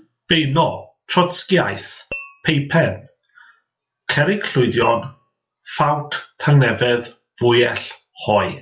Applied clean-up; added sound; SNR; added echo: classical method log-MMSE.